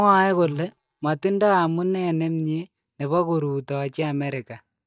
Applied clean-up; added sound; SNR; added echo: neural mask model DeepFilterNet 3.